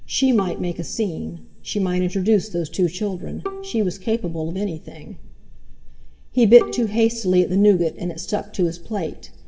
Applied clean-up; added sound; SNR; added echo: none; Bowed string instrument; 16 dB; reverberation time 1.1 s.